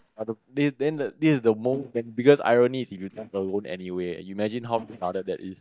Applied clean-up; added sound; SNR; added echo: neural mask model DeepFilterNet 3.